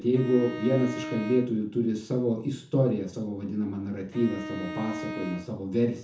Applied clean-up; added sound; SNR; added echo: none; Bowed string instrument; 10 dB; reverberation time 0.7 s.